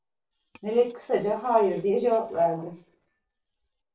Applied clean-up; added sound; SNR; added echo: neural separator model SepFormer DNS4.